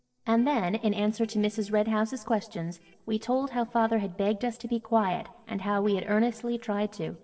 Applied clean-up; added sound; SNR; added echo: neural separator model SepFormer DNS4.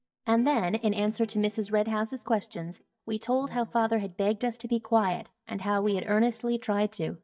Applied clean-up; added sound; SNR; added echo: neural mask model DeepFilterNet 3.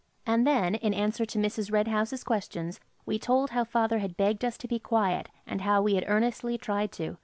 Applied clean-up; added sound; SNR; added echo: none; none; none; none.